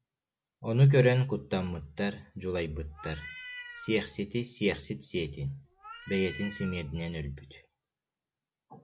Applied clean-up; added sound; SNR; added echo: none; Meow; 15 dB; none.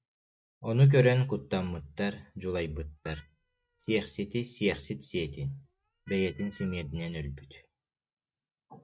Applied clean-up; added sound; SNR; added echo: neural mask model RNNoise.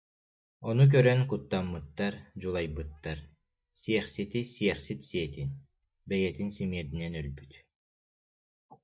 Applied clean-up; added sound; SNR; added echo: neural mask model DeepFilterNet 3.